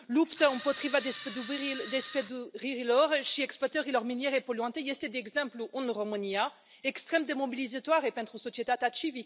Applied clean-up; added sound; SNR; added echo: none; Camera; 12 dB; none.